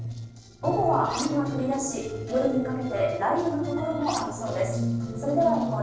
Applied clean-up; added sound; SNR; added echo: neural separator model SepFormer DNS4.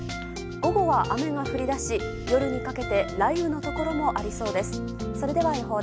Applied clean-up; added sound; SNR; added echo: none; none; none; none.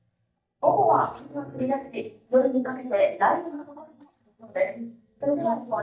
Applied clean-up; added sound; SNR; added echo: neural mask model DeepFilterNet 3.